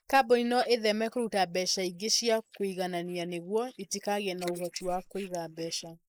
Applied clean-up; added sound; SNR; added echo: neural mask model Resemble Enhance denoiser.